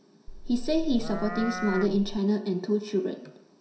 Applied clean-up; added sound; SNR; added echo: none; Livestock, farm animals, working animals; 5 dB; reverberation time 0.7 s.